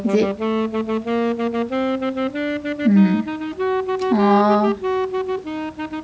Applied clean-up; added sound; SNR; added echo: none; Wind instrument, woodwind instrument; 0 dB; none.